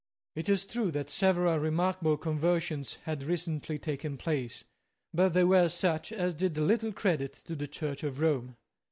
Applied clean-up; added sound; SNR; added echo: none; none; none; none.